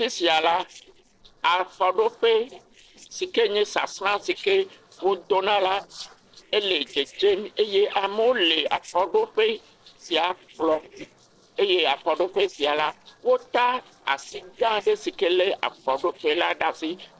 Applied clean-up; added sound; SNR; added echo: neural separator model SepFormer DNS4.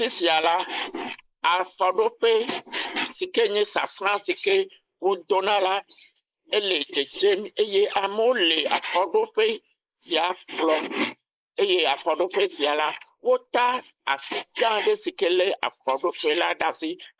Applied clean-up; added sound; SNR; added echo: neural mask model Resemble Enhance denoiser.